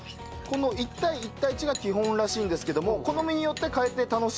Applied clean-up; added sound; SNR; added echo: none; none; none; none.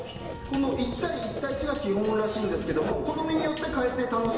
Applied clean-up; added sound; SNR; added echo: none; Writing; 11 dB; reverberation time 1.0 s.